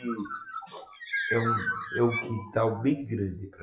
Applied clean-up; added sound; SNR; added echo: classical method WPE with log-MMSE.